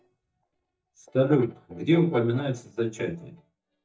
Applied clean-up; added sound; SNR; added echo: neural mask model DeepFilterNet 3.